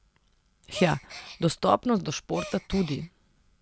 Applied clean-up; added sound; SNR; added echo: none; Gasp; 14 dB; none.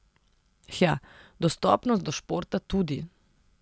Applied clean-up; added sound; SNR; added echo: none; none; none; none.